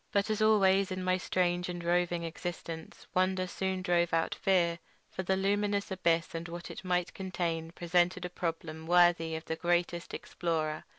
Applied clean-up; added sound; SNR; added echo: none; none; none; none.